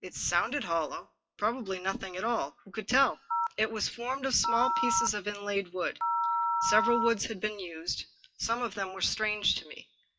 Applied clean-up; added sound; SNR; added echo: classical method WPE with log-MMSE.